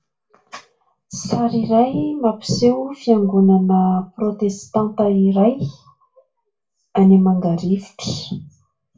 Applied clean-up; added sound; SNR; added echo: none; none; none; reverberation time 0.2 s.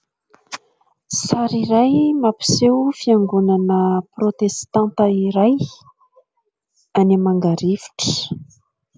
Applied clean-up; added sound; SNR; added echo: none; none; none; none.